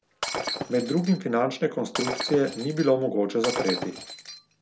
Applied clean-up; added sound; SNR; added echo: none; Shatter; 8 dB; none.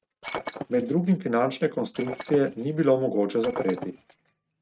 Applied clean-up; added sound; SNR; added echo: neural mask model RNNoise.